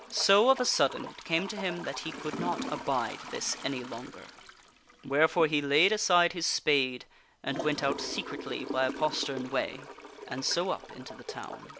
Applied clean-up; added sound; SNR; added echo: none; Toilet flush / Gurgling; 12 dB; none.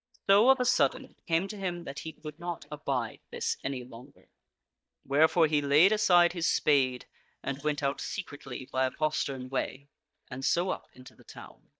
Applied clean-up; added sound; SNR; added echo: neural mask model DeepFilterNet 3.